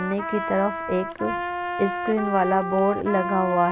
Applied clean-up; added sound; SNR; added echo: none; Trumpet; 5 dB; none.